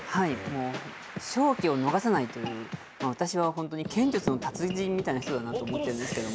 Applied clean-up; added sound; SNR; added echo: none; none; none; none.